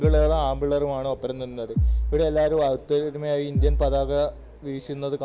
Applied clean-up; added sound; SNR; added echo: none; Bass drum; 2 dB; none.